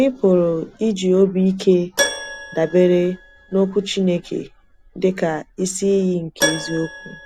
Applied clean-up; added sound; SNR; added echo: none; Keyboard (musical); 11 dB; none.